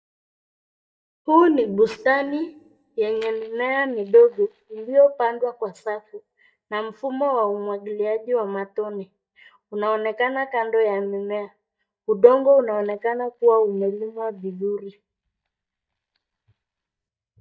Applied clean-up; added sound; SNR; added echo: neural mask model DeepFilterNet 3.